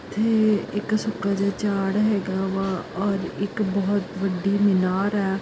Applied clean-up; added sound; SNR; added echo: none; Growling; 18 dB; none.